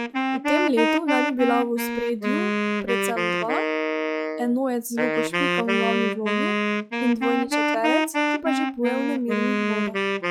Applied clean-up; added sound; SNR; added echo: classical method log-MMSE.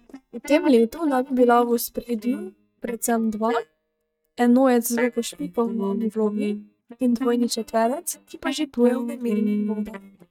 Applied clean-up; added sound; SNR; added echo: neural mask model DeepFilterNet 3.